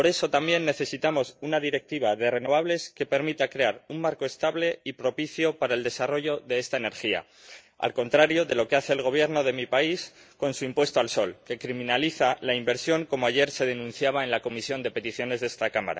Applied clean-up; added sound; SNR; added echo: neural mask model DeepFilterNet 3.